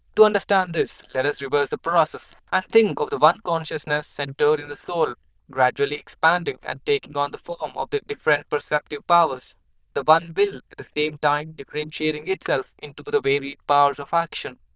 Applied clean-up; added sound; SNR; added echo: neural diffusion model UNIVERSE++.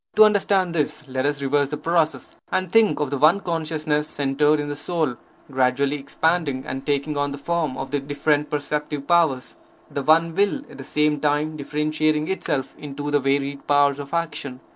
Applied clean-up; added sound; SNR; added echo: neural separator model SepFormer DNS4.